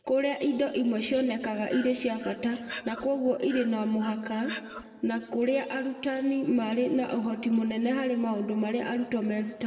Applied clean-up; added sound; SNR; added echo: none; Breathing; 15 dB; reverberation time 1.6 s.